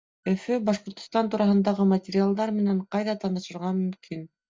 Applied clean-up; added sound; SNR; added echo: neural mask model DeepFilterNet 3.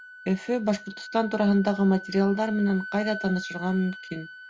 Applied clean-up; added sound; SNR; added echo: none; Wind instrument, woodwind instrument; 14 dB; none.